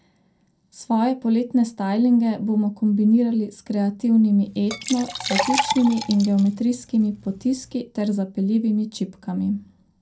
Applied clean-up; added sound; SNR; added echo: none; Liquid; 7 dB; reverberation time 0.2 s.